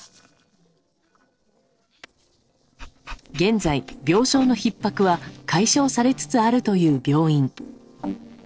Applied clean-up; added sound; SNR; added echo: neural separator model SepFormer DNS4.